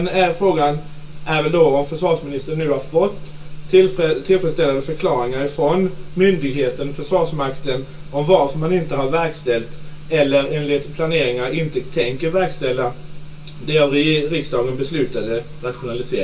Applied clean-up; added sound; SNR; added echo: none; none; none; reverberation time 0.2 s.